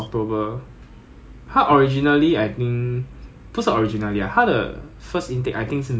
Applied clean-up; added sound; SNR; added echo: none; none; none; none.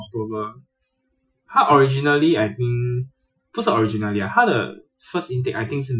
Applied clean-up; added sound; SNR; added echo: classical method Wiener filter.